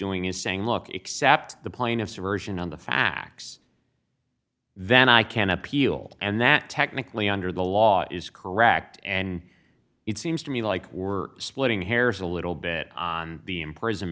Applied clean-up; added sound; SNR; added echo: none; none; none; none.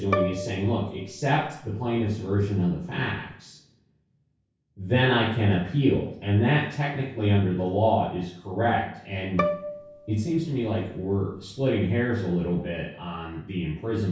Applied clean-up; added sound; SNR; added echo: none; Bowed string instrument; 10 dB; reverberation time 0.6 s.